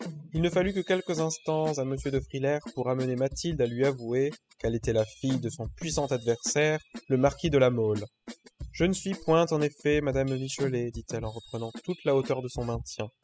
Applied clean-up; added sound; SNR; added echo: classical method spectral subtraction.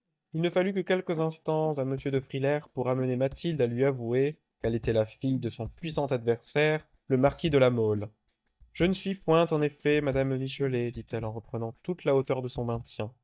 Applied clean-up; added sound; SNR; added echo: neural mask model DeepFilterNet 3.